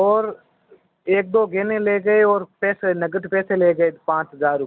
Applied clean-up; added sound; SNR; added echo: none; none; none; none.